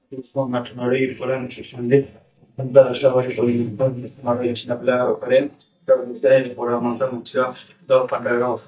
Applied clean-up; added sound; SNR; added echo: neural mask model DeepFilterNet 3.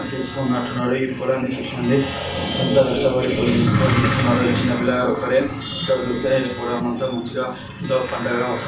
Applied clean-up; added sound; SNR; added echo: none; Telephone; 17 dB; reverberation time 0.3 s.